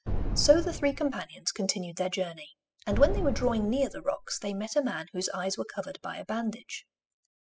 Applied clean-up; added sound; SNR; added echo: classical method spectral subtraction.